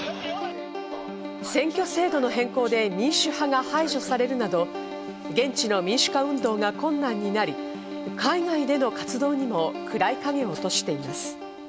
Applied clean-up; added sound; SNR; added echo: none; none; none; none.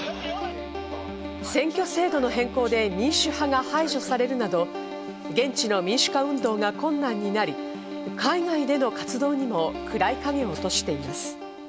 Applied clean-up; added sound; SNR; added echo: none; Musical instrument; 17 dB; none.